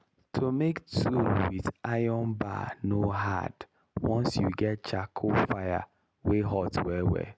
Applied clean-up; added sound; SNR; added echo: none; none; none; none.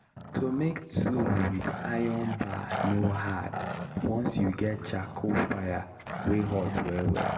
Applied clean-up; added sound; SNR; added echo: none; Growling; 8 dB; reverberation time 1.0 s.